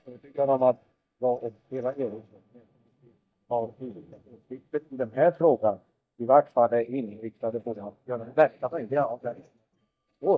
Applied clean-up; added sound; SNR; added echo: neural mask model DeepFilterNet 3.